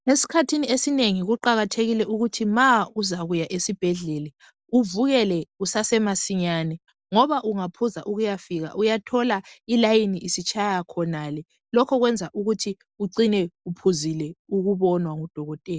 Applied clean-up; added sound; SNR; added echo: none; none; none; none.